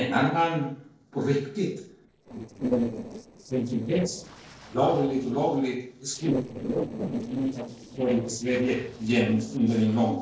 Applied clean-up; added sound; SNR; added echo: neural separator model SepFormer DNS4.